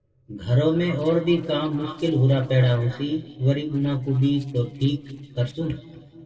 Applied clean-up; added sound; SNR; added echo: neural separator model SepFormer DNS4.